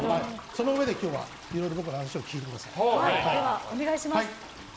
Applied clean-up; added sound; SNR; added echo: none; Toilet flush; 15 dB; none.